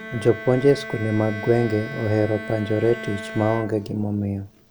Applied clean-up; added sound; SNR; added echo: none; Bowed string instrument; 12 dB; none.